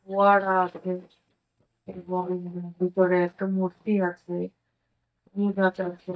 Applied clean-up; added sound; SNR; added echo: neural mask model DeepFilterNet 3.